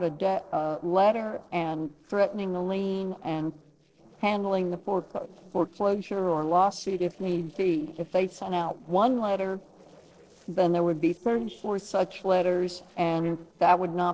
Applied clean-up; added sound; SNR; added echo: neural separator model SepFormer DNS4.